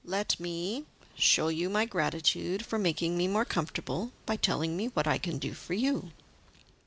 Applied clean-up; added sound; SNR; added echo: none; none; none; none.